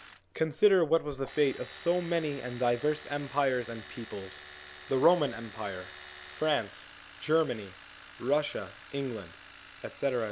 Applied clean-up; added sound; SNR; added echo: none; Domestic sounds, home sounds; 18 dB; none.